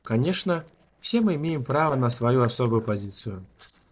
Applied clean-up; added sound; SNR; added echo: neural separator model SepFormer DNS4.